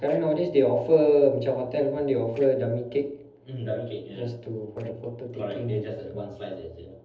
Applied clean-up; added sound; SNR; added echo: neural separator model SepFormer DNS4.